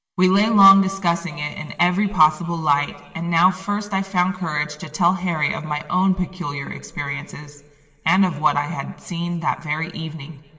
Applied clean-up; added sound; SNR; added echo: none; none; none; reverberation time 2.1 s.